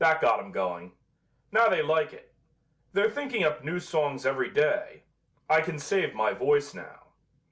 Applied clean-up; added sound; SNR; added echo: none; none; none; none.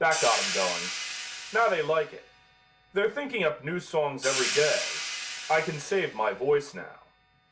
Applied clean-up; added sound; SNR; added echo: none; Hi-hat; 6 dB; none.